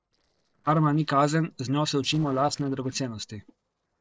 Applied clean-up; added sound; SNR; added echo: neural separator model SepFormer DNS4.